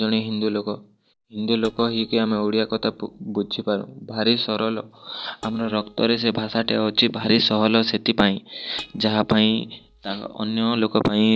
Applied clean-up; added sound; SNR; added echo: neural separator model SepFormer DNS4.